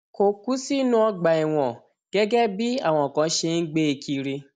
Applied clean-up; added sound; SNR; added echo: none; none; none; none.